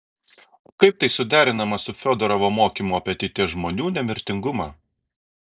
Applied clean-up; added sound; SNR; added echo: none; none; none; none.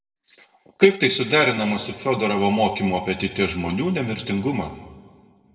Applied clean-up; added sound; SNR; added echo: none; none; none; reverberation time 1.7 s.